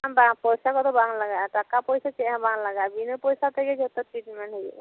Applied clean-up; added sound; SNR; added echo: none; none; none; none.